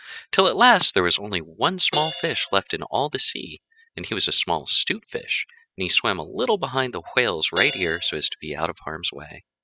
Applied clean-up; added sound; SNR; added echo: classical method spectral subtraction.